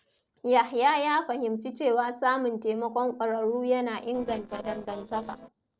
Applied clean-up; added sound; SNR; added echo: neural separator model SepFormer DNS4.